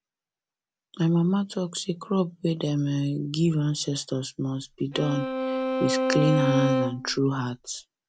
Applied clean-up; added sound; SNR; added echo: none; Bowed string instrument; 1 dB; none.